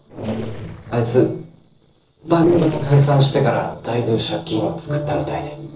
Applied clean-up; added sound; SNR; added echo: neural separator model SepFormer DNS4.